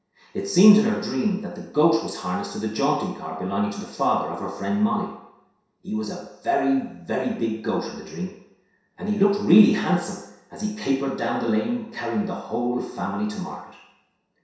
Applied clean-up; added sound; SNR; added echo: none; none; none; reverberation time 0.7 s.